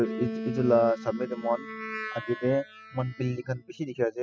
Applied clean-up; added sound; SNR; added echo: classical method spectral subtraction.